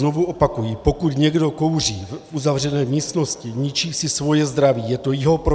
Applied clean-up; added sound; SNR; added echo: none; none; none; none.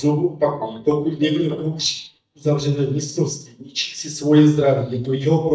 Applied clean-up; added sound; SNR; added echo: neural mask model DeepFilterNet 3.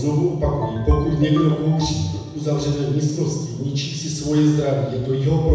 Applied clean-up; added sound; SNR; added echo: none; Ringtone; 15 dB; reverberation time 1.1 s.